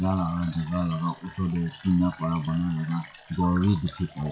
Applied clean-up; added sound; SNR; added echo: classical method WPE with log-MMSE.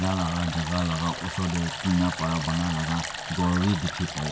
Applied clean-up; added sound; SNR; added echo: none; Stream; 8 dB; reverberation time 0.4 s.